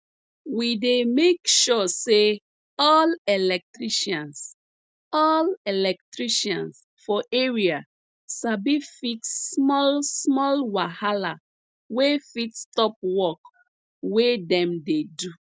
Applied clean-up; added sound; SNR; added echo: none; none; none; none.